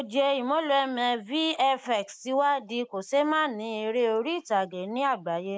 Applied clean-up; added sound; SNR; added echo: neural mask model Resemble Enhance denoiser.